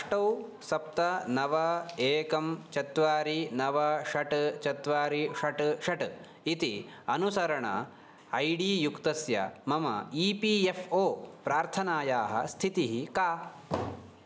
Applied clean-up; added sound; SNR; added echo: none; none; none; none.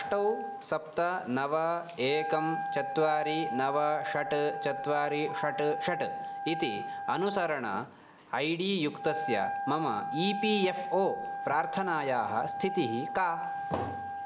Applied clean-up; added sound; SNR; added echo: none; Wind instrument, woodwind instrument; 6 dB; none.